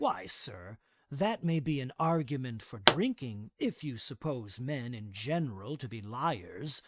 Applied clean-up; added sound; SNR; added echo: neural mask model RNNoise.